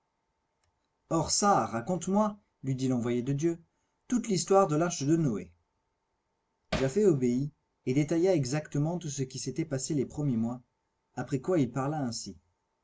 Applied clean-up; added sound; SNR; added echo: none; Hammer; 7 dB; none.